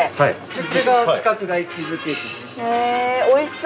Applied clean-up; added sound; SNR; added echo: none; none; none; none.